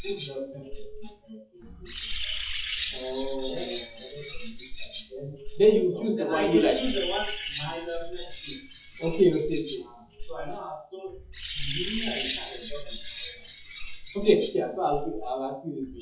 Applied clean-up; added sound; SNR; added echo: classical method WPE with log-MMSE.